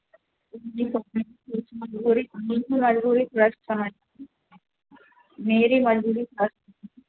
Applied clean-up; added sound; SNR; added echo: none; none; none; none.